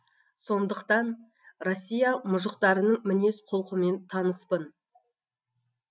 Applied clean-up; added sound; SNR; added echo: none; none; none; none.